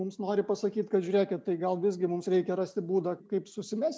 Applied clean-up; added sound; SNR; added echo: none; none; none; none.